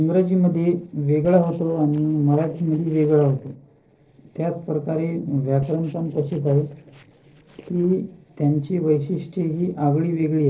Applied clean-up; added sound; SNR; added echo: neural separator model SepFormer DNS4.